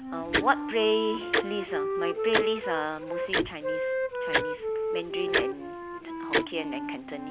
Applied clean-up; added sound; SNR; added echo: none; Wind instrument, woodwind instrument + Tick-tock; -2 dB; none.